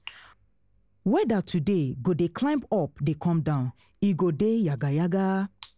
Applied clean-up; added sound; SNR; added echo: none; none; none; none.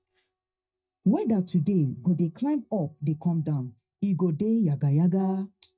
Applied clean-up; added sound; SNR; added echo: neural mask model DeepFilterNet 3.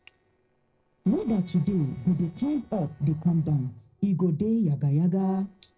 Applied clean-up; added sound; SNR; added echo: neural separator model SepFormer DNS4.